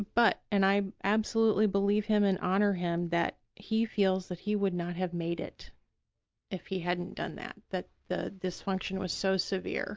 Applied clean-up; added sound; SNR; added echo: none; none; none; none.